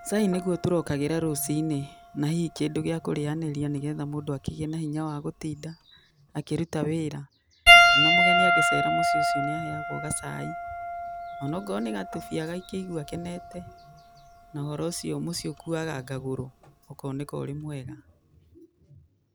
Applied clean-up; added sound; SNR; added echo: none; Piano; -3 dB; none.